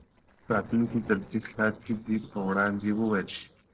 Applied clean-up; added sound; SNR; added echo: neural separator model SepFormer DNS4.